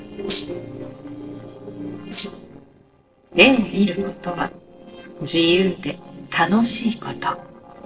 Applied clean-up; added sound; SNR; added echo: neural separator model SepFormer DNS4.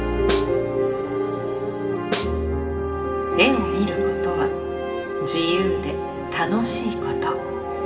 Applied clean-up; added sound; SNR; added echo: none; Snare drum; 11 dB; reverberation time 2.1 s.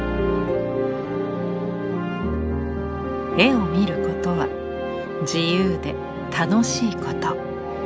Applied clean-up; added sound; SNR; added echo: none; none; none; none.